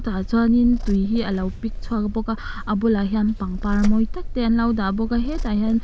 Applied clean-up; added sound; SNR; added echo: none; Purr; 6 dB; none.